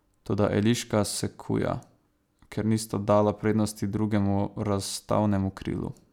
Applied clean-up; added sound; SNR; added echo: none; none; none; none.